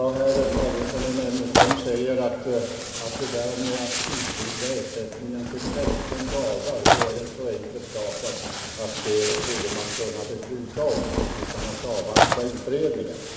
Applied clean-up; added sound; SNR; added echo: none; Tearing; 0 dB; reverberation time 2.1 s.